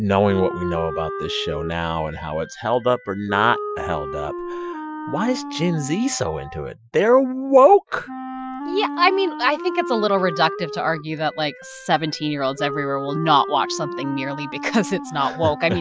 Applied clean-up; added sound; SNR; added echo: classical method Wiener filter.